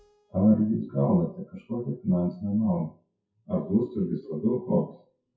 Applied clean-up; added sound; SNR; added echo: classical method WPE with log-MMSE.